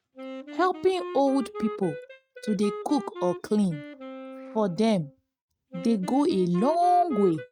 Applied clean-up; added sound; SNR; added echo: neural mask model RNNoise.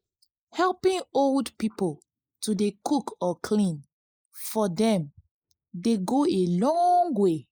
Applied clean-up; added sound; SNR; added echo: neural mask model Resemble Enhance denoiser.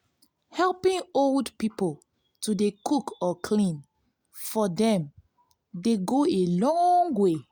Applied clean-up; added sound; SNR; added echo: none; none; none; none.